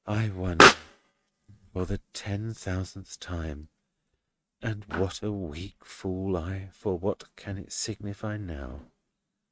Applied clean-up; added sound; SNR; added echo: neural mask model RNNoise.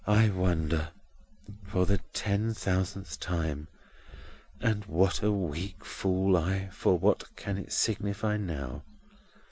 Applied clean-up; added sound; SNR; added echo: none; none; none; none.